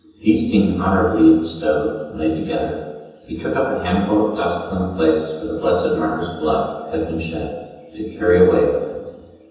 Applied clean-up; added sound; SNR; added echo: none; none; none; reverberation time 1.1 s.